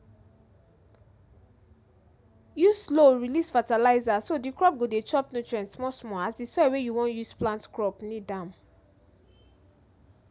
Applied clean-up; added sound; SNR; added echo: none; none; none; none.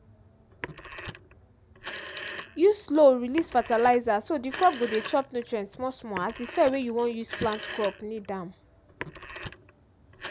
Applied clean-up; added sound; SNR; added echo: none; Telephone; 14 dB; none.